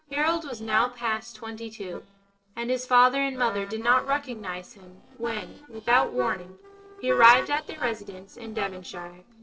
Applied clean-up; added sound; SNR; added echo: neural separator model SepFormer DNS4.